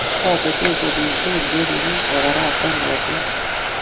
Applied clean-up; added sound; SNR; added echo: none; Boiling; -3 dB; none.